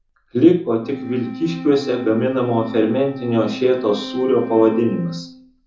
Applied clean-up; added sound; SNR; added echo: none; Wind instrument, woodwind instrument; 13 dB; reverberation time 0.7 s.